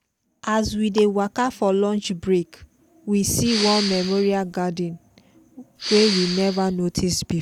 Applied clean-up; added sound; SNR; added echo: none; Respiratory sounds; 6 dB; none.